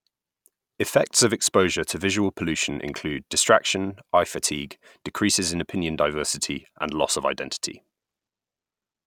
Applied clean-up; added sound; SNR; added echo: none; none; none; none.